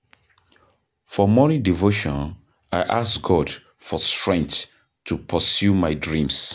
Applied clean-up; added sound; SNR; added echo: none; none; none; none.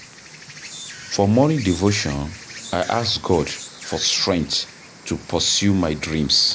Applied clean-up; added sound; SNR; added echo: none; Insect; 17 dB; none.